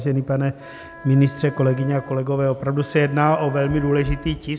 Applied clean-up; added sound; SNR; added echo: none; Wind instrument, woodwind instrument; 20 dB; none.